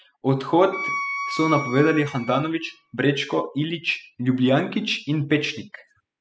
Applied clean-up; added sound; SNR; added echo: classical method spectral subtraction.